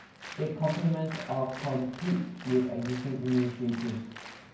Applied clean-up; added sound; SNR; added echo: none; Applause; 15 dB; reverberation time 0.9 s.